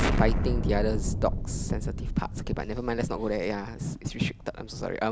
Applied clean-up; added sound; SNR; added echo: none; Explosion; 0 dB; none.